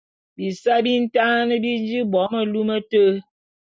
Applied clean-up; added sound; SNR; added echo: none; none; none; none.